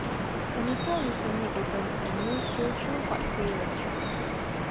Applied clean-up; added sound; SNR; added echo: none; Drip; -4 dB; none.